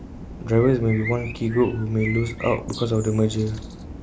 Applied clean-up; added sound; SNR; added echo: none; Bird; 15 dB; none.